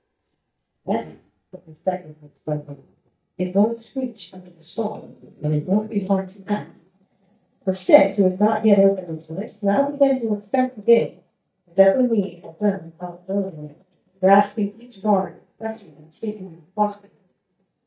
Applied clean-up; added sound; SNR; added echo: neural mask model DeepFilterNet 3.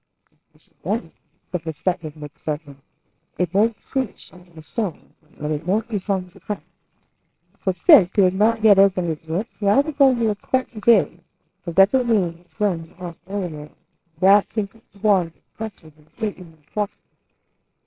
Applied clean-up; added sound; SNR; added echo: neural separator model SepFormer WHAMR!.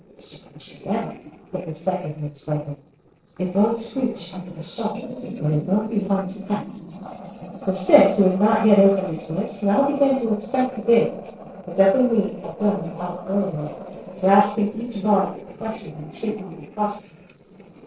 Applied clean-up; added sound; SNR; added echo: neural separator model SepFormer DNS4.